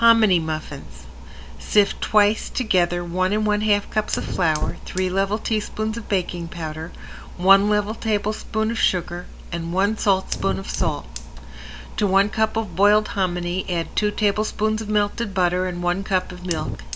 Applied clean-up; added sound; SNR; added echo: none; Fire; 12 dB; none.